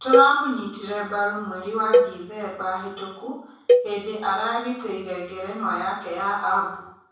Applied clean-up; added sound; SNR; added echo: none; Cowbell; -1 dB; reverberation time 0.7 s.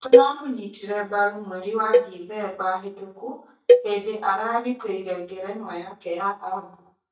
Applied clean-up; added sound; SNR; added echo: neural mask model DeepFilterNet 3.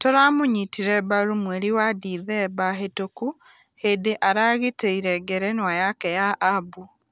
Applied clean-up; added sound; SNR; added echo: none; none; none; none.